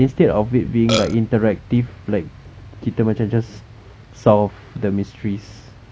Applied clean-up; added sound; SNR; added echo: none; Burping, eructation; 2 dB; none.